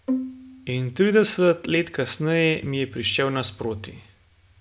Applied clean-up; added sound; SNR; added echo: none; Bowed string instrument; 8 dB; none.